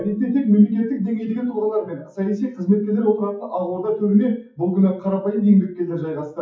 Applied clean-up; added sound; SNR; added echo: classical method WPE with log-MMSE.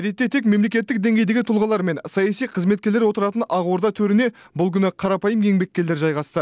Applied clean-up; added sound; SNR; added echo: none; none; none; none.